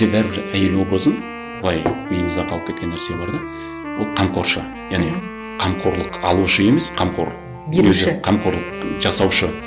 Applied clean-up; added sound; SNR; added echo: none; Wind instrument, woodwind instrument; 11 dB; none.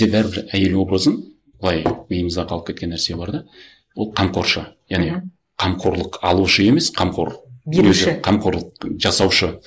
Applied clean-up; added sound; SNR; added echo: neural mask model Resemble Enhance denoiser.